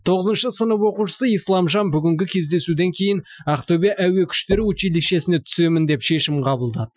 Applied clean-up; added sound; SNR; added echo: classical method Wiener filter.